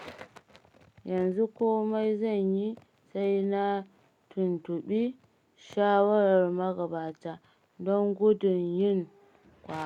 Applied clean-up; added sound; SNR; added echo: none; none; none; none.